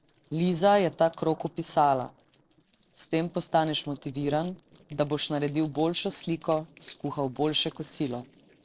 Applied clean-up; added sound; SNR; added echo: neural separator model SepFormer DNS4.